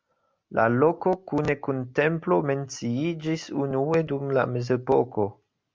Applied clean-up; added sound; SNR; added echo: none; none; none; none.